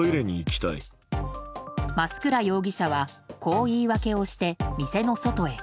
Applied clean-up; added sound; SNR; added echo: none; none; none; none.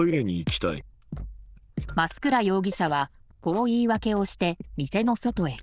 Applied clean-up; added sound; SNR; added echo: neural diffusion model UNIVERSE++.